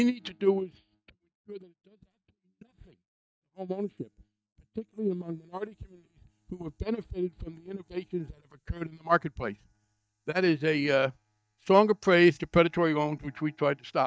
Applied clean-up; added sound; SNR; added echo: neural mask model DeepFilterNet 3.